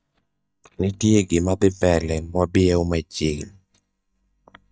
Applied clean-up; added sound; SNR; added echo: neural mask model DeepFilterNet 3.